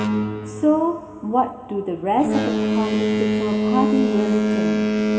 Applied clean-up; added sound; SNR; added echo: none; Boat, Water vehicle; -2 dB; reverberation time 2.5 s.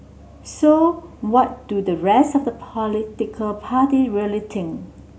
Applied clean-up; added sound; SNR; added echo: none; none; none; none.